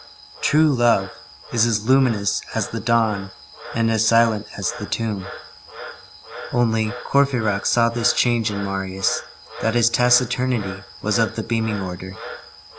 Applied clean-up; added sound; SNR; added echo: none; Frog; 14 dB; none.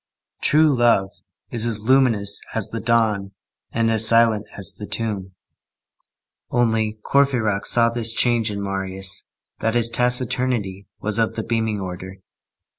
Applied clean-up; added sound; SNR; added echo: none; none; none; none.